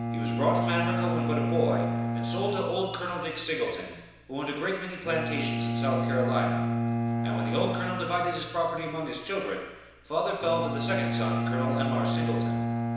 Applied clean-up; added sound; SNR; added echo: none; Bowed string instrument; 0 dB; reverberation time 1.0 s.